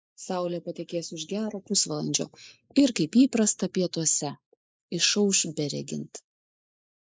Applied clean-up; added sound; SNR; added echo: neural mask model Resemble Enhance denoiser.